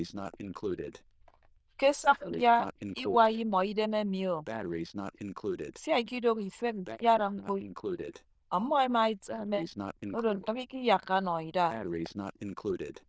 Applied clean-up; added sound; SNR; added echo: neural diffusion model UNIVERSE++.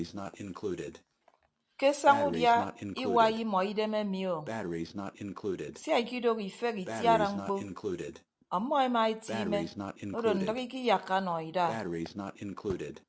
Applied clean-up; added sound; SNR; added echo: none; Breathing; 8 dB; none.